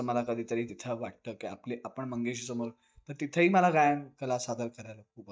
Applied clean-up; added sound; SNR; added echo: neural mask model DeepFilterNet 3.